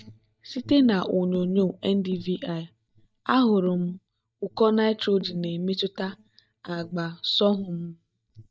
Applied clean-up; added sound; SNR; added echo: neural mask model DeepFilterNet 3.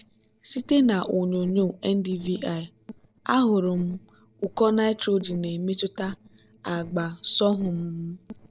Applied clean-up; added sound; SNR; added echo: neural separator model SepFormer DNS4.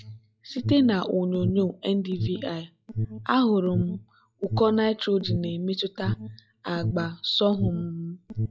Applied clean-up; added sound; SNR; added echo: classical method log-MMSE.